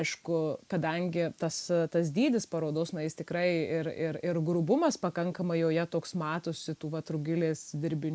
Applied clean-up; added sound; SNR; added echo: none; none; none; none.